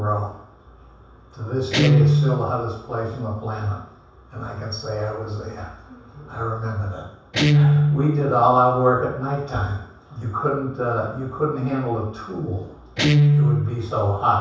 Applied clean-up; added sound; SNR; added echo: none; Guitar; 0 dB; reverberation time 0.7 s.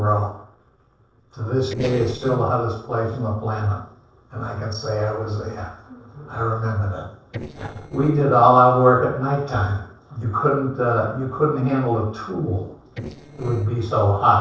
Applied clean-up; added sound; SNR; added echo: neural separator model SepFormer DNS4.